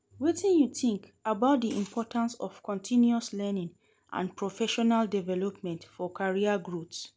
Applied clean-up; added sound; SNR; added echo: none; Liquid; 15 dB; none.